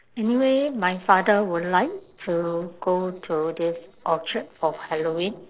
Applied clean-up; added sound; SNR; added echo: neural separator model SepFormer DNS4.